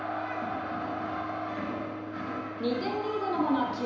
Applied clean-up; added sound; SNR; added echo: none; Bowed string instrument; 9 dB; reverberation time 1.0 s.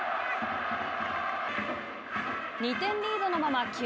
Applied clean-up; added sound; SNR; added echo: none; none; none; none.